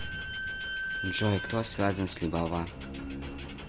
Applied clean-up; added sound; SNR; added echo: none; Squeak / Slam; 5 dB; none.